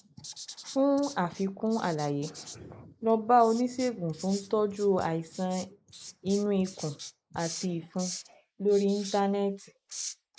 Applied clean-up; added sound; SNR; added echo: neural mask model Resemble Enhance denoiser.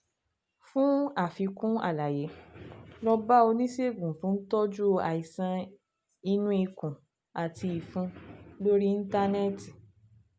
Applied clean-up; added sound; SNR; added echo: none; none; none; none.